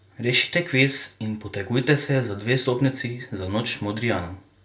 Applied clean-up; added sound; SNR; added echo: none; none; none; reverberation time 0.2 s.